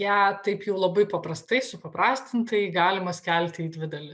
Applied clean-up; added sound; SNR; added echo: neural mask model Resemble Enhance denoiser.